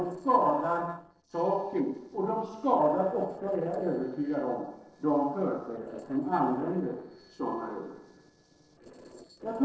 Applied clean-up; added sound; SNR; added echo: neural separator model SepFormer DNS4.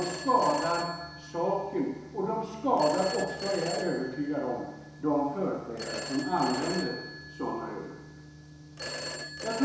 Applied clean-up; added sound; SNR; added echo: none; Telephone; 10 dB; reverberation time 1.0 s.